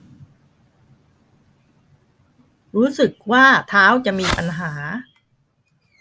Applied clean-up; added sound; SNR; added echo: none; Fireworks; 6 dB; none.